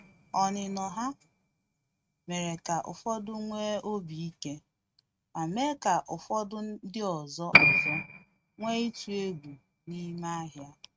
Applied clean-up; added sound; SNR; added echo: neural mask model RNNoise.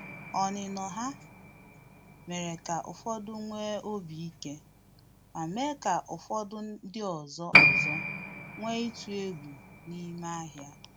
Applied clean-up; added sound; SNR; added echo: none; Piano; -4 dB; none.